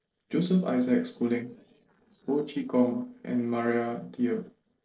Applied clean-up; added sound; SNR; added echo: neural separator model SepFormer DNS4.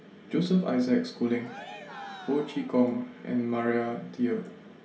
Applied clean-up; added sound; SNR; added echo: none; Cheering; 16 dB; reverberation time 0.2 s.